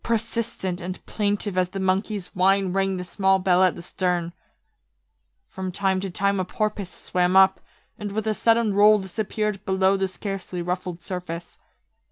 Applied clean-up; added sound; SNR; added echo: none; none; none; none.